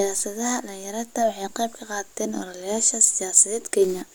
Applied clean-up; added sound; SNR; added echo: none; none; none; none.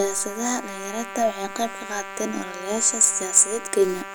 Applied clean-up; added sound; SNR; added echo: none; Trumpet; 12 dB; none.